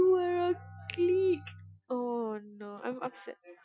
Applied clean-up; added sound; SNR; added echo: classical method Wiener filter.